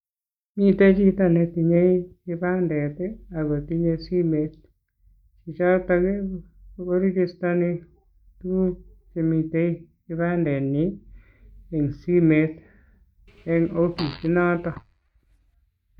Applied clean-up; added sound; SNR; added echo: neural mask model DeepFilterNet 3.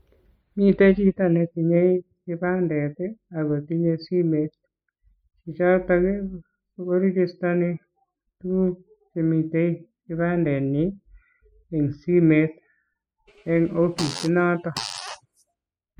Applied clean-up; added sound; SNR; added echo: classical method spectral subtraction.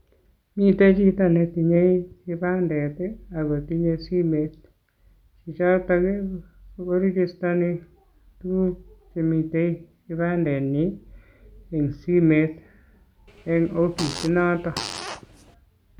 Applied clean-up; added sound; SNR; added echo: none; Fart; 12 dB; none.